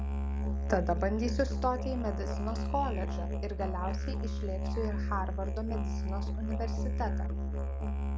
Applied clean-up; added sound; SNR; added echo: none; Musical instrument; -4 dB; none.